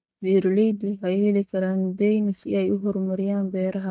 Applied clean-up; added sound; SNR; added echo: neural mask model DeepFilterNet 3.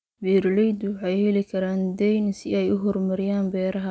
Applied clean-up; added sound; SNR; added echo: none; none; none; none.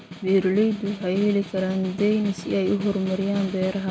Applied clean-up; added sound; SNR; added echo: none; Snare drum; 13 dB; none.